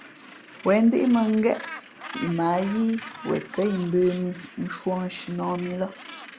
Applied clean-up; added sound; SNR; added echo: none; Gull, seagull; 17 dB; none.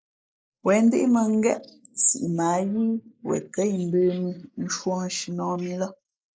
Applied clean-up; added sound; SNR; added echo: neural mask model Resemble Enhance denoiser.